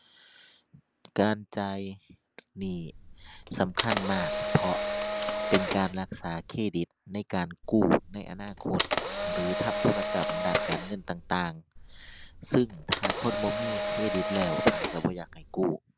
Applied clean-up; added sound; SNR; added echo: none; Camera; -2 dB; none.